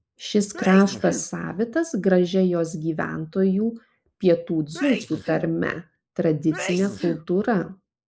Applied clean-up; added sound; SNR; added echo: neural mask model Resemble Enhance denoiser.